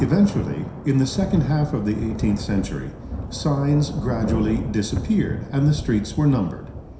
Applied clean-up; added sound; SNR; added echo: none; Thunder / Rain; 8 dB; reverberation time 0.7 s.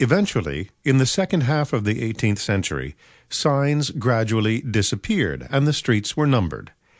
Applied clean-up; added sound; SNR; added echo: none; none; none; none.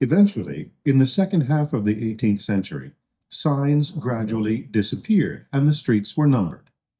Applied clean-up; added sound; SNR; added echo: neural mask model DeepFilterNet 3.